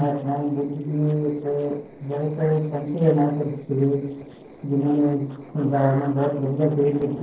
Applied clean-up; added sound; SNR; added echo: neural separator model SepFormer DNS4.